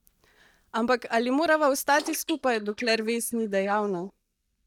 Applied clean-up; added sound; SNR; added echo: neural mask model DeepFilterNet 3.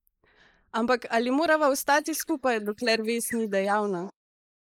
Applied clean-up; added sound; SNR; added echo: neural mask model Resemble Enhance denoiser.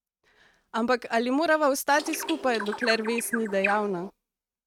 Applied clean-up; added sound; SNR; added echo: neural mask model RNNoise.